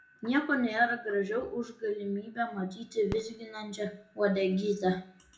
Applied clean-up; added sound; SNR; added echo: none; Fireworks; 15 dB; reverberation time 0.3 s.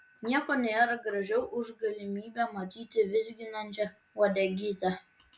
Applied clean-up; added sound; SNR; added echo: none; none; none; none.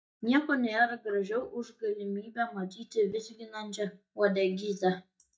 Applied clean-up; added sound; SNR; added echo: neural mask model DeepFilterNet 3.